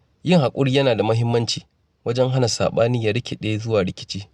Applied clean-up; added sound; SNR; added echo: none; none; none; none.